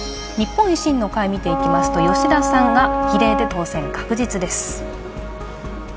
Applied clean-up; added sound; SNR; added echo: none; Wind instrument, woodwind instrument; 0 dB; none.